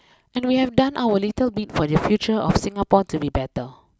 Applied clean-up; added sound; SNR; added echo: none; none; none; none.